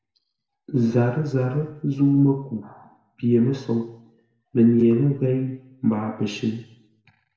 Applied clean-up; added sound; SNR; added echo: none; none; none; reverberation time 0.8 s.